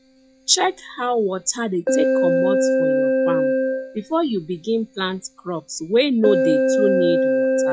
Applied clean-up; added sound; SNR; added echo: classical method log-MMSE.